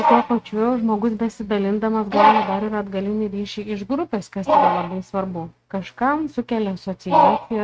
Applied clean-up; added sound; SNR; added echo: neural mask model RNNoise.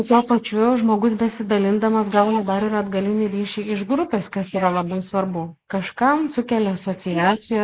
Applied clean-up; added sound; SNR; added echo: neural mask model Resemble Enhance denoiser.